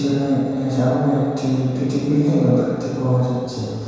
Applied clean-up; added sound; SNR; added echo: none; none; none; reverberation time 1.9 s.